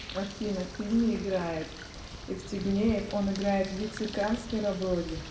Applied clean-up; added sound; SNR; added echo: none; Bird; 11 dB; reverberation time 0.7 s.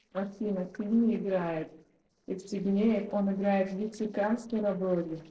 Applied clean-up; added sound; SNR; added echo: neural separator model SepFormer DNS4.